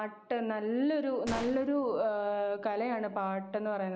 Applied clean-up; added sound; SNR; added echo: none; Gunshot, gunfire; 15 dB; none.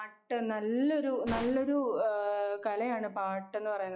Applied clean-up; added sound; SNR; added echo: classical method log-MMSE.